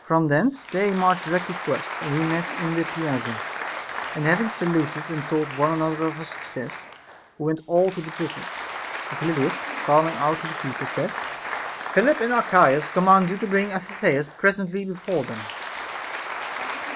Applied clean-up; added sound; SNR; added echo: none; Applause; 8 dB; none.